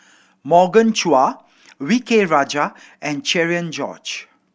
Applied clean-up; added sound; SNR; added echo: none; none; none; none.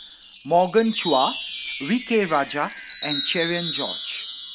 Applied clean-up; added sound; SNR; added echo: none; Wind chime; -5 dB; none.